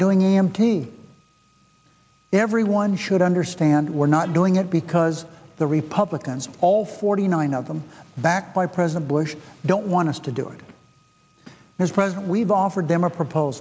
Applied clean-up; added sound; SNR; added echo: none; none; none; none.